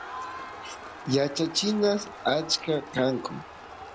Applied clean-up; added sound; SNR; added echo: none; Crowd; 13 dB; none.